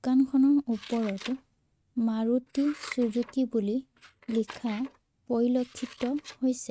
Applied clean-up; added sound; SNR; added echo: neural mask model RNNoise.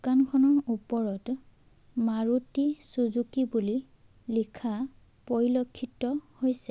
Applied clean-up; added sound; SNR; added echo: none; none; none; none.